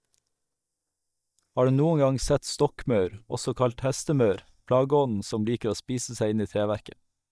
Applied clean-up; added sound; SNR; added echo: neural mask model DeepFilterNet 3.